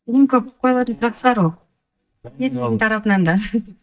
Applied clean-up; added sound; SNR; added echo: neural mask model DeepFilterNet 3.